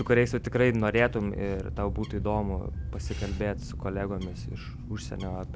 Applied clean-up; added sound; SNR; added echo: none; Bird; 6 dB; none.